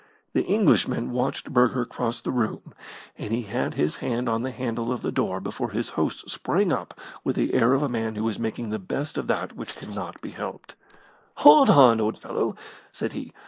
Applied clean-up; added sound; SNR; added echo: neural mask model Resemble Enhance denoiser.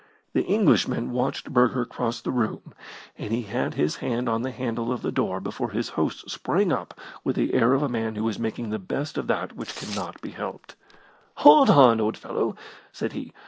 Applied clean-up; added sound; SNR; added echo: none; Tearing; 18 dB; none.